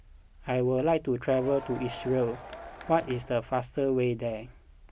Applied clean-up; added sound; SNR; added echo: none; Crowd; 13 dB; none.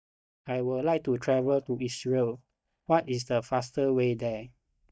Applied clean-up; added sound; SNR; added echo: neural mask model DeepFilterNet 3.